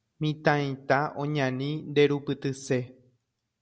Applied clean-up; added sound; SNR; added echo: none; none; none; none.